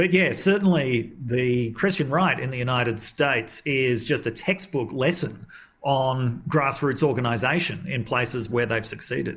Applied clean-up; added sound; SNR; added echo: none; none; none; none.